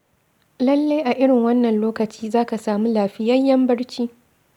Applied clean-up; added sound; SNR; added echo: none; none; none; none.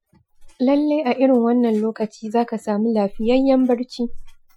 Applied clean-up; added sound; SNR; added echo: classical method Wiener filter.